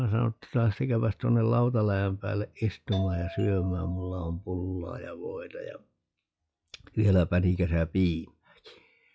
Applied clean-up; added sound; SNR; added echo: classical method log-MMSE.